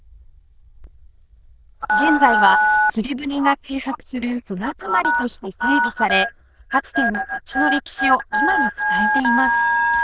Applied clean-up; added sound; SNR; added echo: neural diffusion model UNIVERSE++.